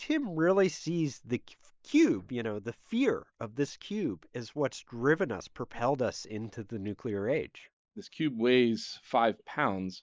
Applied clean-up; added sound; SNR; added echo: neural mask model Resemble Enhance denoiser.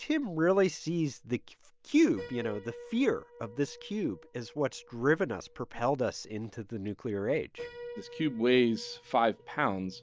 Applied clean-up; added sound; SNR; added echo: none; Piano; 19 dB; none.